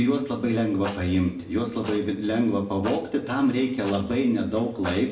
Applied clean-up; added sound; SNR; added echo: none; Clock; 17 dB; reverberation time 0.6 s.